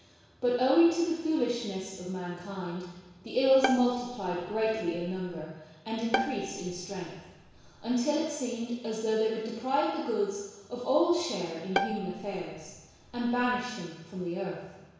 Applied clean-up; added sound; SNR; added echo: none; Bowed string instrument; 7 dB; reverberation time 1.1 s.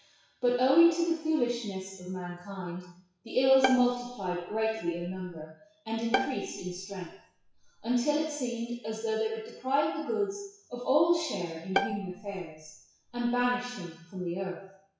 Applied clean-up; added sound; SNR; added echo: classical method WPE with log-MMSE.